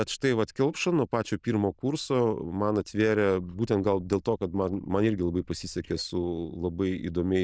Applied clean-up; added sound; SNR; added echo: neural diffusion model UNIVERSE++.